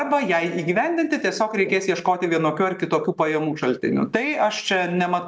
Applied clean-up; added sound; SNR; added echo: none; none; none; none.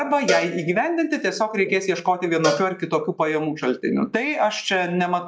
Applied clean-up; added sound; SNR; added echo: classical method log-MMSE.